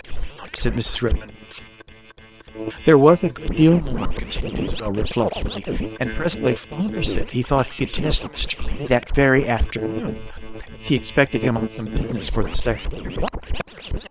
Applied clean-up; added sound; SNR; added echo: neural separator model SepFormer WHAM!.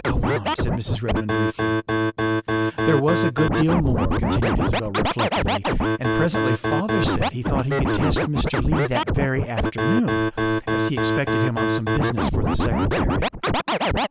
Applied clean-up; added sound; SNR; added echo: none; Scratching (performance technique); -4 dB; none.